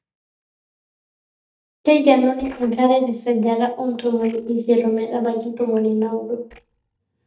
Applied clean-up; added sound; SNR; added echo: neural mask model DeepFilterNet 3.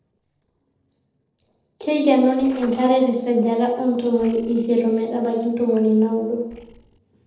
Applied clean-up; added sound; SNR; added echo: neural separator model SepFormer DNS4.